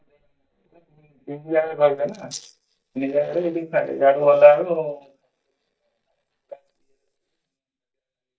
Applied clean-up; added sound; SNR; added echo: neural mask model DeepFilterNet 3.